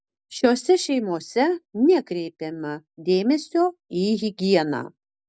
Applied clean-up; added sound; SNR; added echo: none; none; none; none.